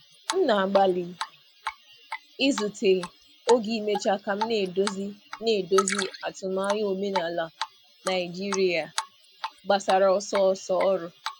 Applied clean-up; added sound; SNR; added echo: none; Drip; 10 dB; none.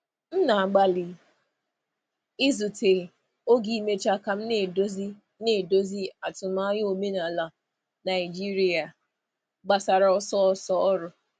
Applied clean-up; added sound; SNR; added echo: none; none; none; none.